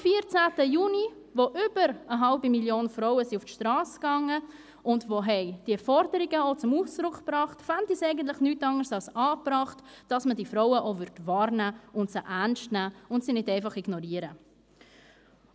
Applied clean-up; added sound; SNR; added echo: none; none; none; none.